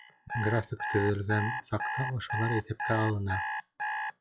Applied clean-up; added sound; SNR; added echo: classical method log-MMSE.